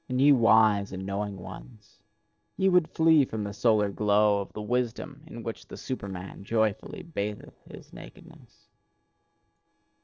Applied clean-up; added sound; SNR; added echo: neural separator model SepFormer DNS4.